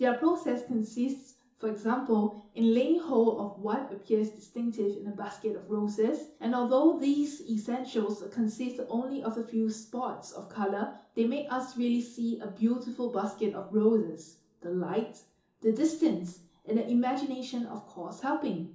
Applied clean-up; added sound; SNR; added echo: none; none; none; reverberation time 0.7 s.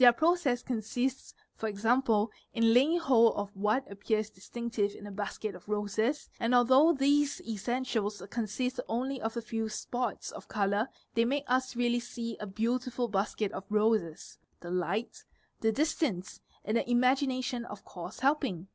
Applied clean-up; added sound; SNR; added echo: none; none; none; none.